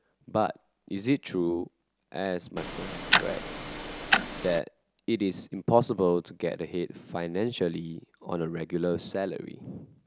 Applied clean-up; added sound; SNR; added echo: none; Tick-tock; -1 dB; none.